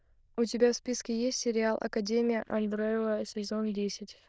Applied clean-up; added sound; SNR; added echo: neural diffusion model UNIVERSE++.